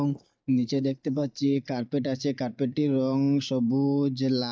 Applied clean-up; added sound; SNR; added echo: neural mask model DeepFilterNet 3.